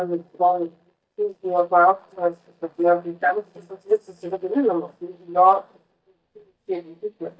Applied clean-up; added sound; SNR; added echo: neural mask model DeepFilterNet 3.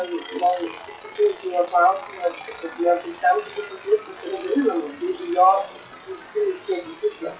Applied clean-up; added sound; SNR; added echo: classical method WPE with log-MMSE.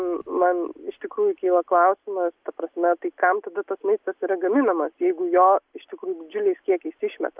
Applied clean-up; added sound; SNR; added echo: none; none; none; none.